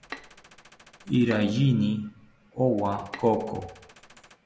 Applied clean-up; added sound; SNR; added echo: none; Gunshot, gunfire + Bowed string instrument; 20 dB; none.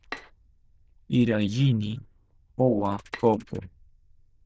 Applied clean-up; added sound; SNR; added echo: neural diffusion model UNIVERSE++.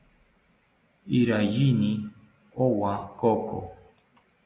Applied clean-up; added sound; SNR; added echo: none; none; none; none.